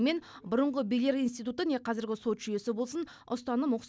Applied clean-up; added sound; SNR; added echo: none; none; none; none.